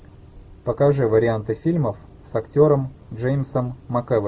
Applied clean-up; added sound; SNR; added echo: none; none; none; none.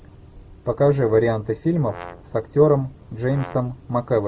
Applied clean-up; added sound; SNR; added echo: none; Brass instrument; 18 dB; none.